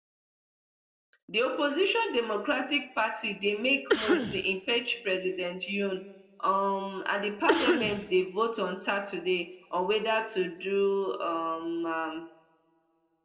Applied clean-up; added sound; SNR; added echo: none; Cough; 1 dB; reverberation time 0.7 s.